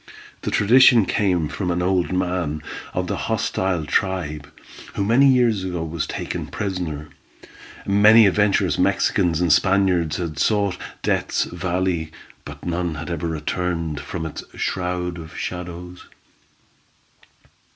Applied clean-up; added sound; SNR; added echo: none; none; none; none.